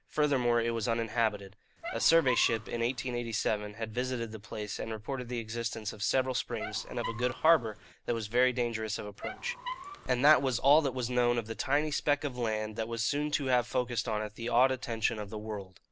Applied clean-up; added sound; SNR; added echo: none; Squeak; 12 dB; none.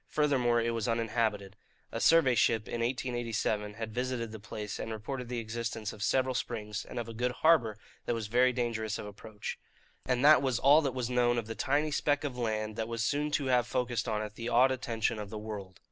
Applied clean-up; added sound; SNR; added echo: none; none; none; none.